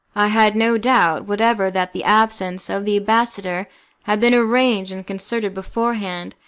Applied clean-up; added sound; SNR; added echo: none; none; none; none.